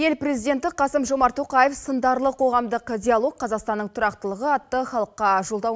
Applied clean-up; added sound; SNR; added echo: none; none; none; none.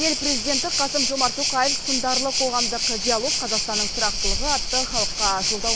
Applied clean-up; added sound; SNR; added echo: none; Waves, surf; -3 dB; none.